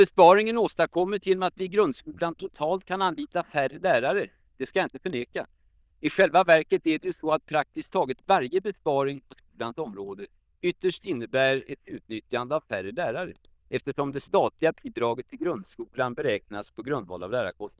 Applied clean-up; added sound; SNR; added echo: neural diffusion model UNIVERSE++.